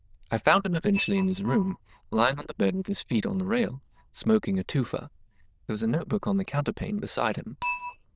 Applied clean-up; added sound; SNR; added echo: neural diffusion model UNIVERSE++.